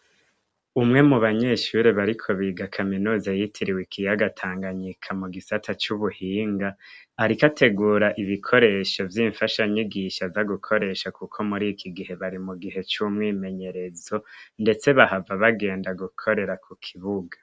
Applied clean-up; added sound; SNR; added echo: none; none; none; none.